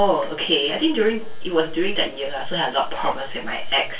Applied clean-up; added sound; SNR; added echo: none; none; none; reverberation time 0.2 s.